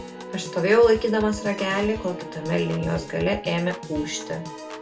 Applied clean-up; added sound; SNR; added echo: none; Piano / Organ; 12 dB; reverberation time 0.3 s.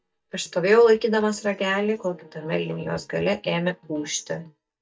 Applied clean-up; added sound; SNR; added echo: neural mask model DeepFilterNet 3.